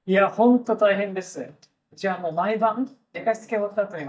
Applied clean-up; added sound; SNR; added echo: neural mask model DeepFilterNet 3.